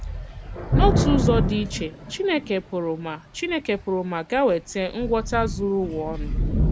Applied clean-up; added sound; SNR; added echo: none; Thunder / Rain; 1 dB; none.